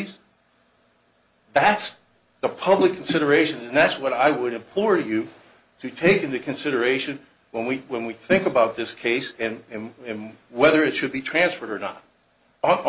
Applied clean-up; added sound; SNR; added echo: none; none; none; none.